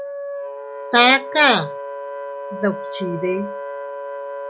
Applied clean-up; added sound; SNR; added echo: none; Wind instrument, woodwind instrument; 8 dB; none.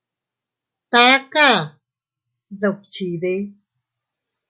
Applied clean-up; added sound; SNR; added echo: none; none; none; none.